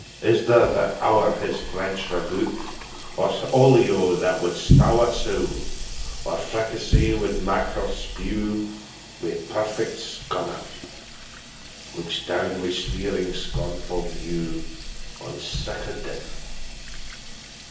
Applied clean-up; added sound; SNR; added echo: none; Sink (filling or washing) / Water tap, faucet; 17 dB; reverberation time 0.7 s.